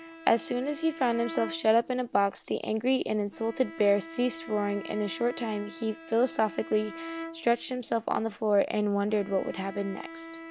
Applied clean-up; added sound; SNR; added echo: none; Bowed string instrument; 15 dB; none.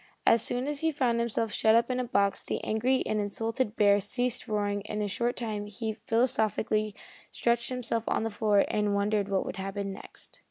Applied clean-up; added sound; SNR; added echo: none; none; none; none.